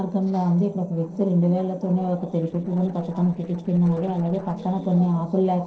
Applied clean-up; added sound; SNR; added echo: neural separator model SepFormer DNS4.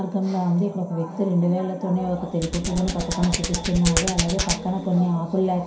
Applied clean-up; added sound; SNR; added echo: none; Hands; 5 dB; reverberation time 0.5 s.